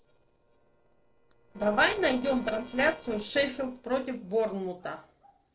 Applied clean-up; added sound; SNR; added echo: neural separator model SepFormer DNS4.